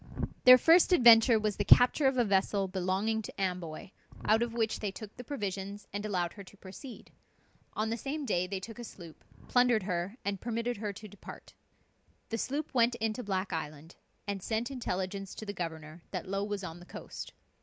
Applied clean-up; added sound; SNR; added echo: none; none; none; none.